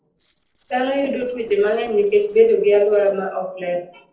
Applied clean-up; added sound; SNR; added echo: neural separator model SepFormer DNS4.